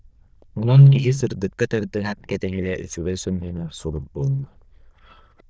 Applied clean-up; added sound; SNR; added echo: neural diffusion model UNIVERSE++.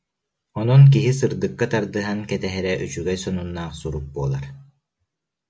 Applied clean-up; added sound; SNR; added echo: none; none; none; none.